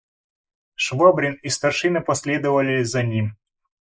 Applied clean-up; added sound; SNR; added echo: neural mask model Resemble Enhance denoiser.